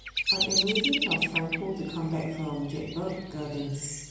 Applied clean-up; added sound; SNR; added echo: none; Bird vocalization, bird call, bird song; 0 dB; reverberation time 1.0 s.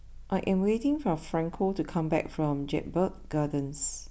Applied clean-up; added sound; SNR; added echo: none; none; none; none.